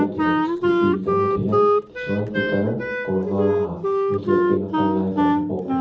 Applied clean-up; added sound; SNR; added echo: none; Wind instrument, woodwind instrument; -4 dB; reverberation time 0.8 s.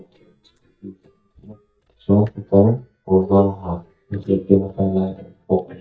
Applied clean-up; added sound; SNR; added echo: neural mask model DeepFilterNet 3.